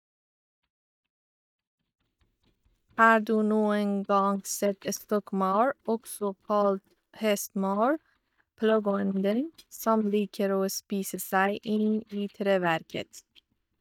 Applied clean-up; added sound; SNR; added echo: neural mask model DeepFilterNet 3.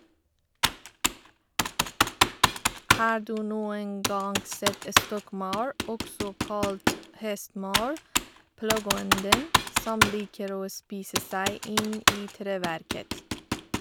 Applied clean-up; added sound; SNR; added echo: none; Computer keyboard; -4 dB; none.